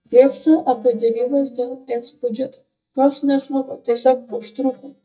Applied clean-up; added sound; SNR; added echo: neural mask model DeepFilterNet 3.